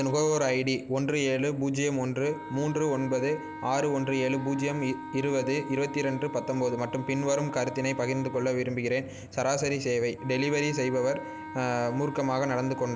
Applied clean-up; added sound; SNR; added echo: none; Wind instrument, woodwind instrument; 13 dB; none.